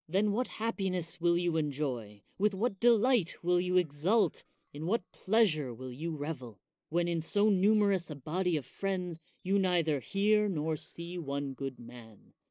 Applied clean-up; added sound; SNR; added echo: neural separator model SepFormer DNS4.